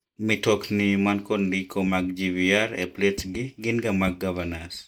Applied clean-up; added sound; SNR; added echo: neural mask model DeepFilterNet 3.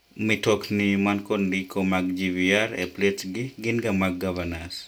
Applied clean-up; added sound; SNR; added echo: none; none; none; none.